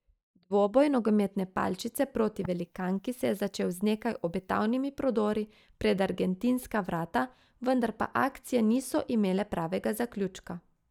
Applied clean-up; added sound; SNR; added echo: neural mask model DeepFilterNet 3.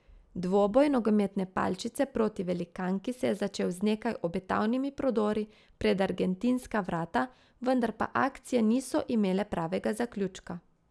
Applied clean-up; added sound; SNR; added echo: none; none; none; none.